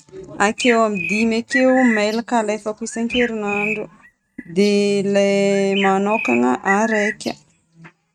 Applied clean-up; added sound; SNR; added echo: neural mask model RNNoise.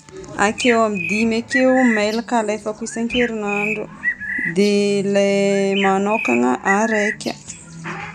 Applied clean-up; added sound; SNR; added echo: none; Bird; 8 dB; none.